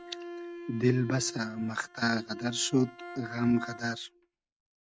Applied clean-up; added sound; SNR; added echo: neural mask model RNNoise.